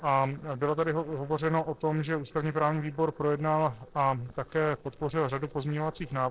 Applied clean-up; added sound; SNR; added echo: neural separator model SepFormer DNS4.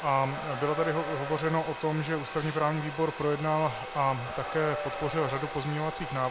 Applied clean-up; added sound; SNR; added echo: none; Domestic sounds, home sounds + Livestock, farm animals, working animals; 7 dB; none.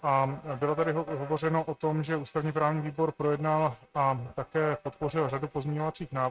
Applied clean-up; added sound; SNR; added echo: neural mask model RNNoise.